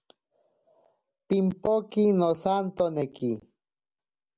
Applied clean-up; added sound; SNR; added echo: none; none; none; none.